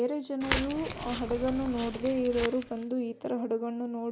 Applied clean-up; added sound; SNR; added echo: none; Crackle; 6 dB; none.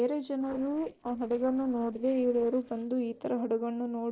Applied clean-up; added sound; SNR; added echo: neural separator model SepFormer DNS4.